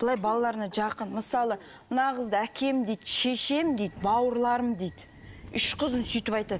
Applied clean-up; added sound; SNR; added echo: none; Subway, metro, underground; 20 dB; none.